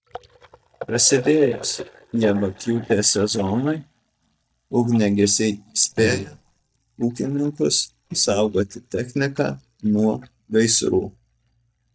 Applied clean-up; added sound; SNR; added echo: neural mask model DeepFilterNet 3.